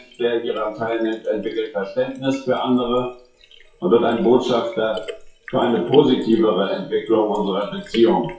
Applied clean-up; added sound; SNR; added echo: classical method WPE with log-MMSE.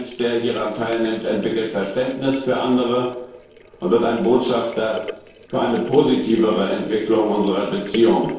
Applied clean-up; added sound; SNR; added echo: neural separator model SepFormer DNS4.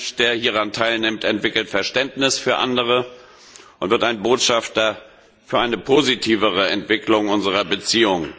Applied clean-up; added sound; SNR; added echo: none; none; none; none.